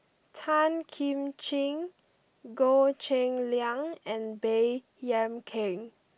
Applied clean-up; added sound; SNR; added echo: none; none; none; none.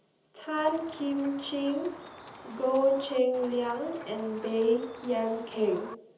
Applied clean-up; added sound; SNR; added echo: none; Chicken, rooster; 16 dB; reverberation time 1.2 s.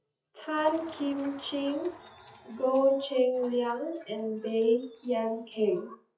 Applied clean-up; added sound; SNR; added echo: classical method WPE with log-MMSE.